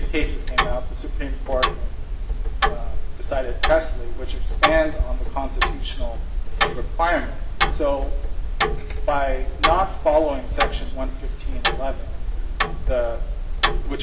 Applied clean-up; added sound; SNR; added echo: none; Tick-tock; -5 dB; reverberation time 0.9 s.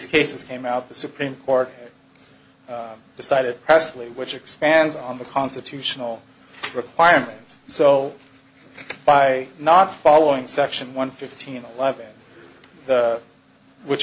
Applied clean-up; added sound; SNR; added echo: none; none; none; none.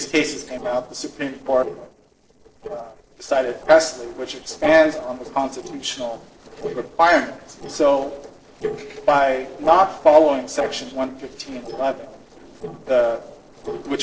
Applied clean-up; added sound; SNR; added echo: neural separator model SepFormer DNS4.